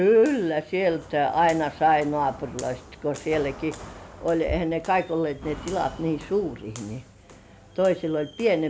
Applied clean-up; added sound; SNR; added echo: none; Walk, footsteps; 18 dB; none.